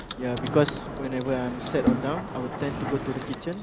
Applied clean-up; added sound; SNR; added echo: none; Typing + Mechanisms; 2 dB; none.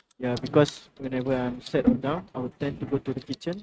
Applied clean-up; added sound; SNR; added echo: neural mask model RNNoise.